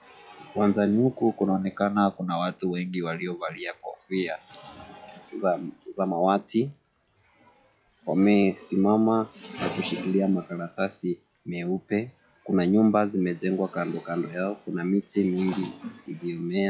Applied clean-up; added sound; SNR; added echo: classical method log-MMSE.